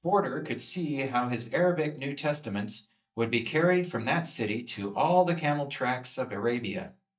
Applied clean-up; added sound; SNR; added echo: neural mask model DeepFilterNet 3.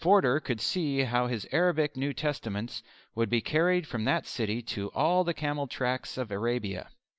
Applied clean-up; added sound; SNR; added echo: none; none; none; none.